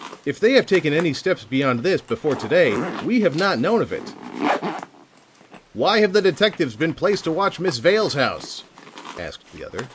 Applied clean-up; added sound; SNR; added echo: none; Zipper (clothing); 12 dB; none.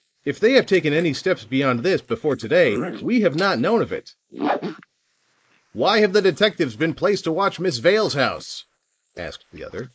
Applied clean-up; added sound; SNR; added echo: neural mask model Resemble Enhance denoiser.